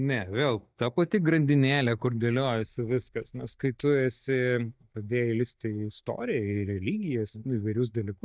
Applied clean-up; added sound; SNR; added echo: neural mask model DeepFilterNet 3.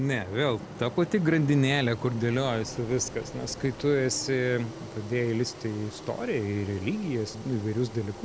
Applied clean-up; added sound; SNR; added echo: none; Engine; 14 dB; none.